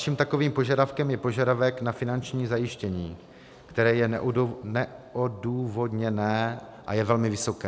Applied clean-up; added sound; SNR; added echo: none; none; none; none.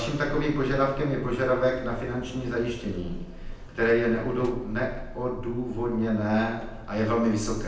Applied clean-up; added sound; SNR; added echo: none; Buzz; 11 dB; reverberation time 0.9 s.